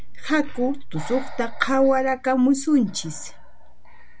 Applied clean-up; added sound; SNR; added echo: none; Breathing; 6 dB; none.